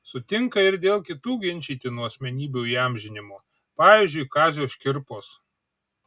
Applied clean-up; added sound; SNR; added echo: none; none; none; none.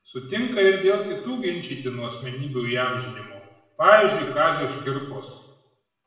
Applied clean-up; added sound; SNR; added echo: none; none; none; reverberation time 0.9 s.